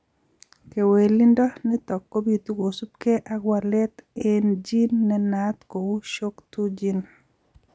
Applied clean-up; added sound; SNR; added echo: none; none; none; none.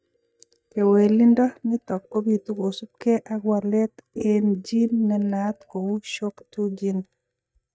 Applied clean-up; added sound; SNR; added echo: neural mask model DeepFilterNet 3.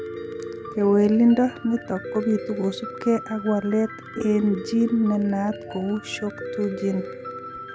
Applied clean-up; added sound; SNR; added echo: none; Piano; 11 dB; none.